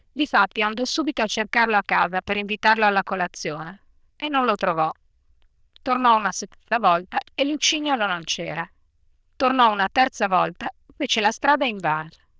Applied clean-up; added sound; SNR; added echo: neural diffusion model UNIVERSE++.